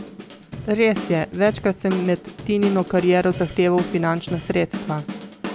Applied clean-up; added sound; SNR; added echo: none; Drum / Drum kit; 11 dB; none.